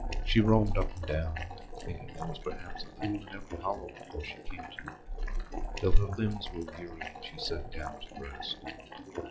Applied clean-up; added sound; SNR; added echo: classical method log-MMSE.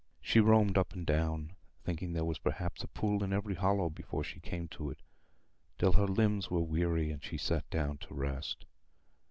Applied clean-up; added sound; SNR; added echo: none; none; none; none.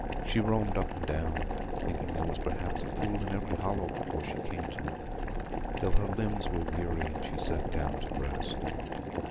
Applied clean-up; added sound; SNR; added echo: none; Car + Boiling; 0 dB; none.